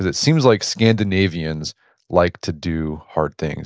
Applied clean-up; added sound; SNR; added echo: none; none; none; none.